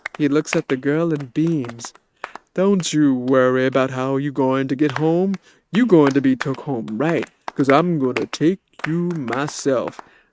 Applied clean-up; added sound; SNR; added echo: neural mask model RNNoise.